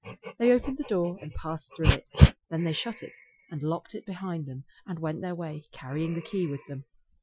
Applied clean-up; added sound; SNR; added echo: classical method Wiener filter.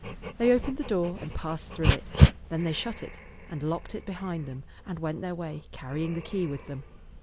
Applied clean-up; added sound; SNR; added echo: none; Dog; -1 dB; none.